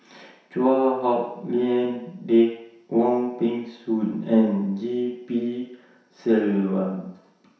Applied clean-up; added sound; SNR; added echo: none; none; none; reverberation time 0.7 s.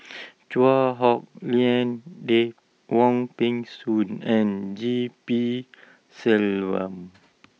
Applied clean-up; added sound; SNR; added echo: none; none; none; none.